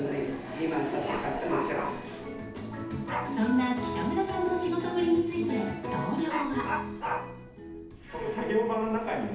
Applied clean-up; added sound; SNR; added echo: none; Dog; 10 dB; reverberation time 0.8 s.